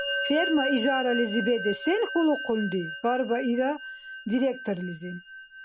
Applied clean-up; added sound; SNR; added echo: none; Musical instrument; 7 dB; none.